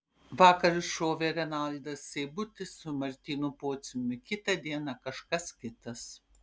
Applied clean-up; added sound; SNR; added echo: none; none; none; none.